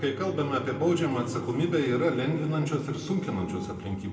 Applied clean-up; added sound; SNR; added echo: none; Bowed string instrument; 15 dB; reverberation time 2.0 s.